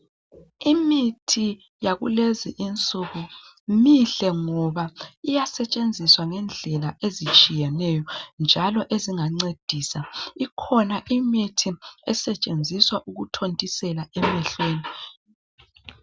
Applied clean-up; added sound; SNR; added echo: none; none; none; none.